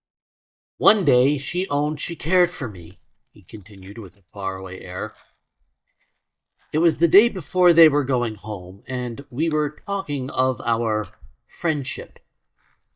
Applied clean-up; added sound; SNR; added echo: neural mask model DeepFilterNet 3.